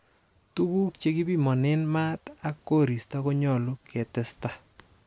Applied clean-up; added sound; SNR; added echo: none; none; none; none.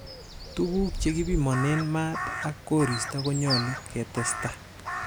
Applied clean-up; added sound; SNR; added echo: none; Crow; 5 dB; none.